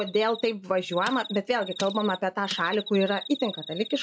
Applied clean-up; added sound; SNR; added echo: classical method log-MMSE.